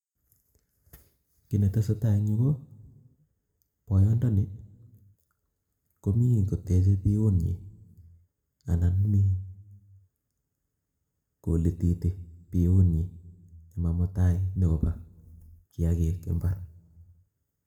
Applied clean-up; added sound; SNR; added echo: none; none; none; reverberation time 0.7 s.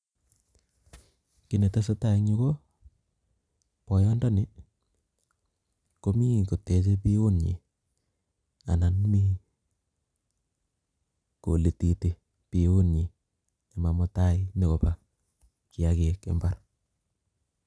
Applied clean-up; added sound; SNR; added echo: none; none; none; none.